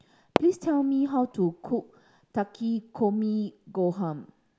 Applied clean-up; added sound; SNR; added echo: none; Fireworks; 11 dB; none.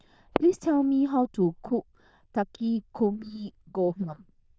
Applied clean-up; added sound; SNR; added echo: neural diffusion model UNIVERSE++.